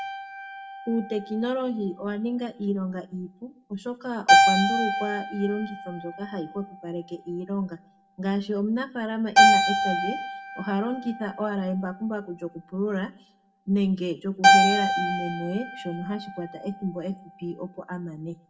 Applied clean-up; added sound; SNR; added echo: none; Keyboard (musical); -3 dB; reverberation time 0.4 s.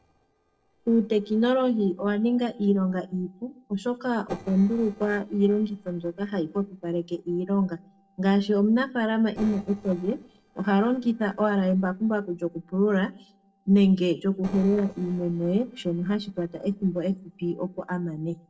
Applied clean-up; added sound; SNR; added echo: neural separator model SepFormer DNS4.